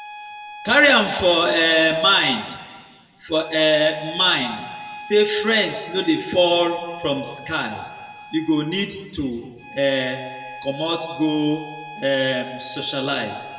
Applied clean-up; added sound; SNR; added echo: none; Bowed string instrument; 16 dB; reverberation time 1.3 s.